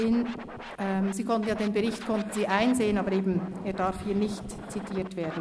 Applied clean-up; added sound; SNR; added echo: none; Scratching (performance technique); 13 dB; none.